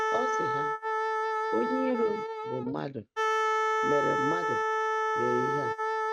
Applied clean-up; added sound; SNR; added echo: neural mask model RNNoise.